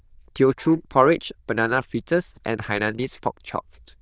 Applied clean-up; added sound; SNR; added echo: neural diffusion model UNIVERSE++.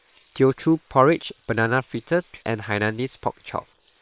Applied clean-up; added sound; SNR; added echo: neural separator model SepFormer WHAM!.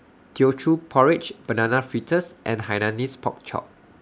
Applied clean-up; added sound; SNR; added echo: none; none; none; none.